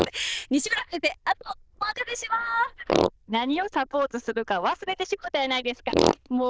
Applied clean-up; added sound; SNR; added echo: neural diffusion model UNIVERSE++.